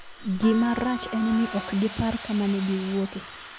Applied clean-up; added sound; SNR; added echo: none; Trumpet + Domestic sounds, home sounds; 11 dB; none.